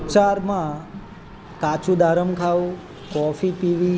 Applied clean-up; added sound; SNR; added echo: none; Race car, auto racing; 18 dB; none.